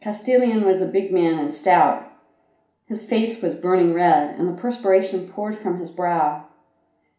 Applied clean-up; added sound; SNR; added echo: none; none; none; reverberation time 0.5 s.